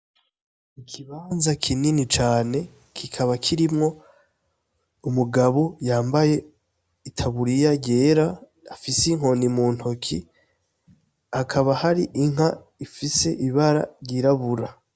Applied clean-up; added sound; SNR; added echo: none; none; none; none.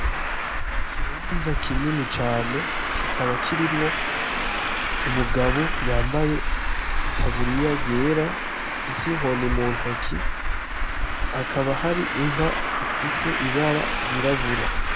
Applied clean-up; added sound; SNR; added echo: none; Traffic noise, roadway noise; -3 dB; none.